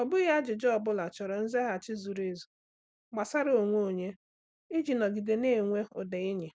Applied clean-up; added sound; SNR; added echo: none; none; none; none.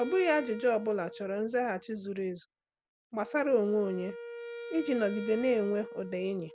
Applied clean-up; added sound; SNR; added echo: none; Wind instrument, woodwind instrument; 13 dB; none.